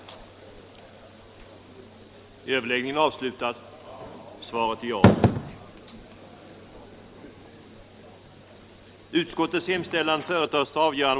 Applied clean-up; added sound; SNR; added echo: none; none; none; none.